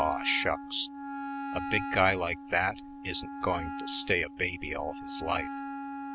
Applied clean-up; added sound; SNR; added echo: none; Wind instrument, woodwind instrument; 7 dB; none.